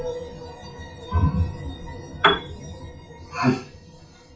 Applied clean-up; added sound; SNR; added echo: classical method WPE with log-MMSE.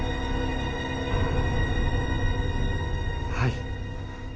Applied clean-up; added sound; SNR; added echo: none; none; none; none.